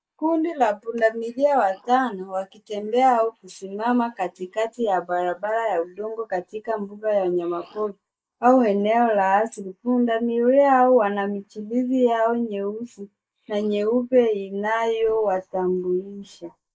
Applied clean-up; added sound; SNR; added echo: neural mask model Resemble Enhance denoiser.